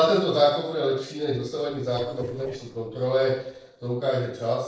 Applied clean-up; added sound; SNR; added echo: neural separator model SepFormer DNS4.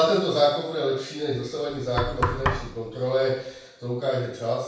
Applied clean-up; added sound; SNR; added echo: none; Knock; 5 dB; reverberation time 0.7 s.